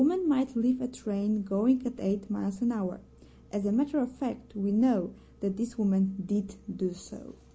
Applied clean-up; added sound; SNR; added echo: none; none; none; none.